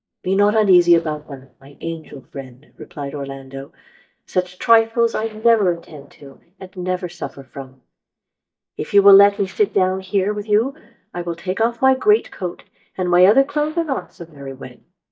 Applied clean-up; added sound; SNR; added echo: neural mask model DeepFilterNet 3.